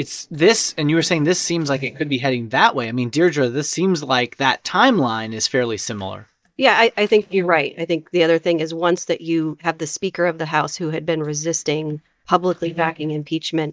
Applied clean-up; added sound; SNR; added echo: neural mask model DeepFilterNet 3.